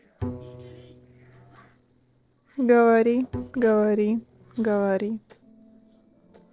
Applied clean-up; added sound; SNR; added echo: neural separator model SepFormer DNS4.